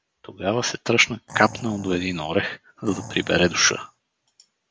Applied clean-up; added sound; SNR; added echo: none; Animal; 17 dB; none.